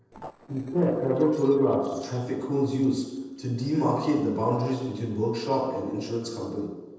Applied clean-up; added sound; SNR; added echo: neural separator model SepFormer DNS4.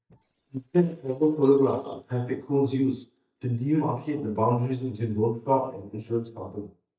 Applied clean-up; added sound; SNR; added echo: neural mask model DeepFilterNet 3.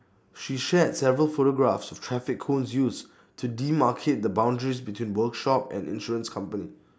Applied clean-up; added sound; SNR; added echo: none; none; none; none.